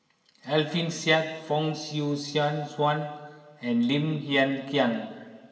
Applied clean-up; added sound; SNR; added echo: none; none; none; reverberation time 2.1 s.